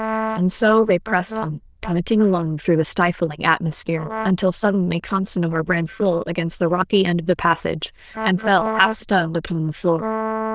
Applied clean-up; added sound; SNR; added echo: neural diffusion model UNIVERSE++.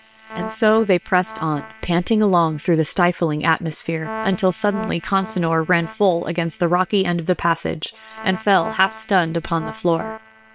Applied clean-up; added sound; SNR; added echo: neural separator model SepFormer WHAM!.